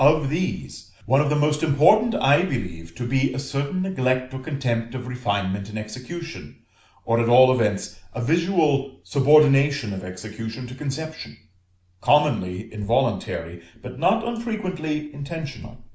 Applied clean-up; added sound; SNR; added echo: none; none; none; none.